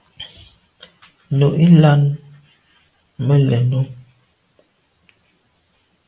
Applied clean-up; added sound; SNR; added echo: none; none; none; none.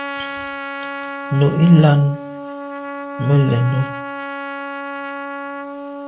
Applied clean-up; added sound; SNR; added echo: none; Trumpet; 9 dB; none.